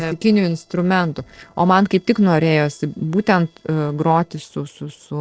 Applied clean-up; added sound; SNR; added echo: neural separator model SepFormer DNS4.